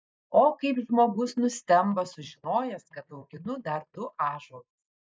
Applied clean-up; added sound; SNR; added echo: neural mask model Resemble Enhance denoiser.